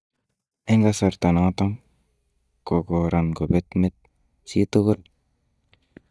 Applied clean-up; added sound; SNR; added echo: neural mask model DeepFilterNet 3.